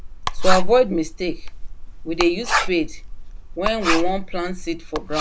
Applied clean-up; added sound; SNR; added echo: none; Writing; -1 dB; none.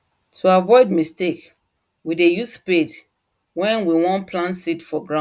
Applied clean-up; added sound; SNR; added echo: none; none; none; none.